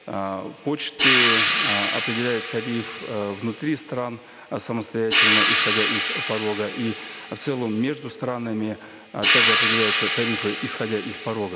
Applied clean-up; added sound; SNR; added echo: none; Hi-hat; -2 dB; none.